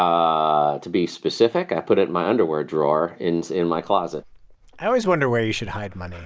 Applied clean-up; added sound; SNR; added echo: none; none; none; none.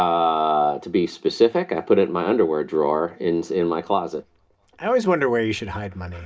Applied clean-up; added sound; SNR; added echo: none; none; none; reverberation time 0.3 s.